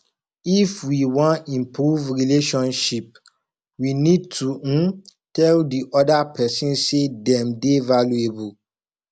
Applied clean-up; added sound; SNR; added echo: none; none; none; none.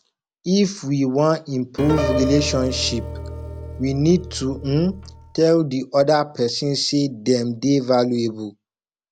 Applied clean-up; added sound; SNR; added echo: none; Piano; 7 dB; none.